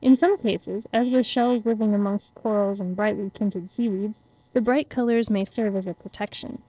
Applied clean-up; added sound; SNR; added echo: neural separator model SepFormer DNS4.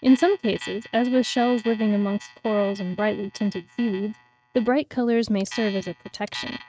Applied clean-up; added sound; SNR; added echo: neural mask model RNNoise.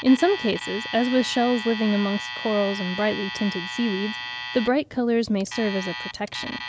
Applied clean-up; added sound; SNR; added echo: none; Alarm; 10 dB; none.